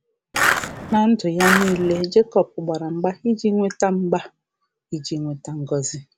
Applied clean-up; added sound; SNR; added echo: none; Skateboard; 0 dB; none.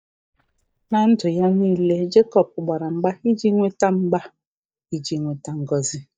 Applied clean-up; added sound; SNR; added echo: neural mask model DeepFilterNet 3.